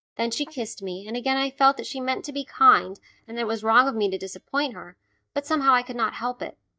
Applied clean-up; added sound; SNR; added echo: neural mask model DeepFilterNet 3.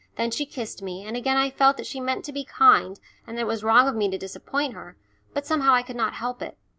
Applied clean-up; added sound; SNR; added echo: none; none; none; none.